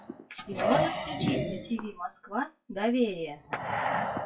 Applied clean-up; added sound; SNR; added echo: classical method WPE with log-MMSE.